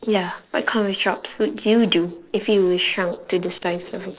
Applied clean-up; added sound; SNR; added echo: neural separator model SepFormer DNS4.